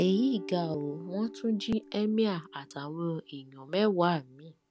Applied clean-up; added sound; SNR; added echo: none; Guitar; 16 dB; none.